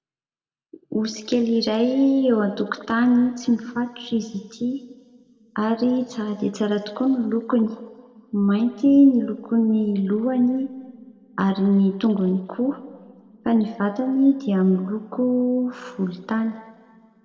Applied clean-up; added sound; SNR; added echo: none; none; none; reverberation time 1.6 s.